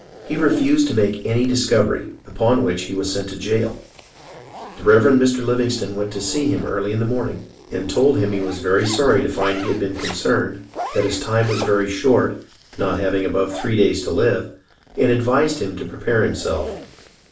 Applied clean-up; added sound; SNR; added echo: none; Zipper (clothing); 17 dB; reverberation time 0.4 s.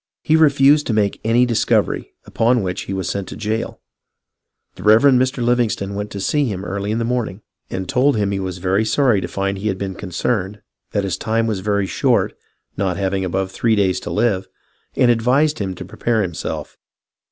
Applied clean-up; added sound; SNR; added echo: none; none; none; none.